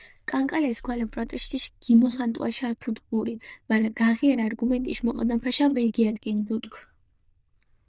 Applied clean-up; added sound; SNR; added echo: neural diffusion model UNIVERSE++.